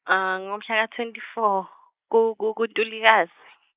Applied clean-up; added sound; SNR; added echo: neural mask model Resemble Enhance denoiser.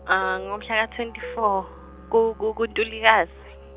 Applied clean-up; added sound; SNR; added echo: none; Fixed-wing aircraft, airplane + Musical instrument; 16 dB; none.